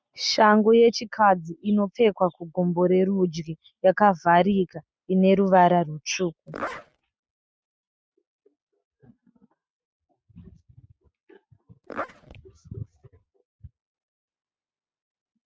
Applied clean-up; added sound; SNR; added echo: neural mask model RNNoise.